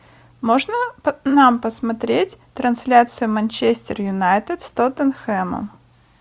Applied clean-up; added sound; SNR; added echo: none; none; none; none.